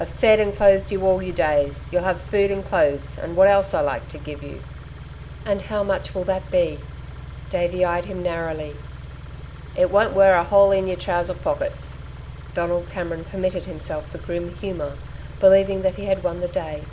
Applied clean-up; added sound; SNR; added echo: none; Idling / Car; 13 dB; none.